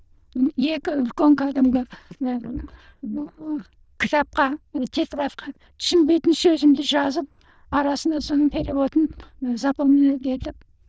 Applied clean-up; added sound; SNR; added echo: neural diffusion model UNIVERSE++.